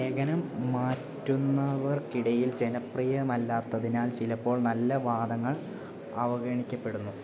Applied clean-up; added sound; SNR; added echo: none; none; none; none.